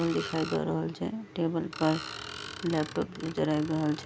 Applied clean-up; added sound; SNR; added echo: none; Screech; 13 dB; none.